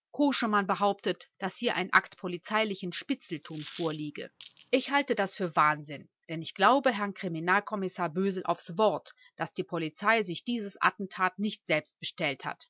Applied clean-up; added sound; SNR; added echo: none; Coin (dropping); 13 dB; none.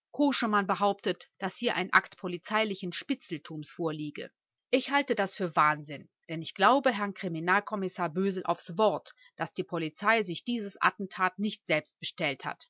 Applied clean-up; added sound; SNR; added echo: none; none; none; none.